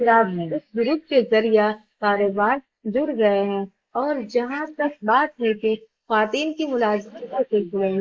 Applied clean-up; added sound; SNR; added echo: neural mask model Resemble Enhance denoiser.